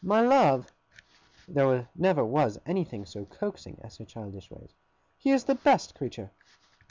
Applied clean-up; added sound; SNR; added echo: none; none; none; none.